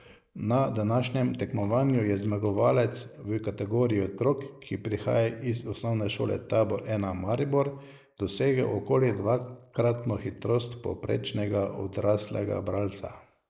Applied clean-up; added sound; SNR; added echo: neural mask model Resemble Enhance denoiser.